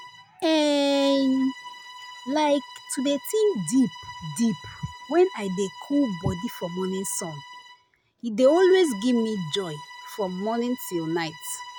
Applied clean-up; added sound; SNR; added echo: none; Bowed string instrument; 17 dB; none.